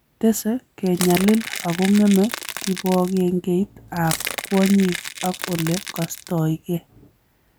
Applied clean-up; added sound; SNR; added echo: none; Crackle / Crushing; 10 dB; none.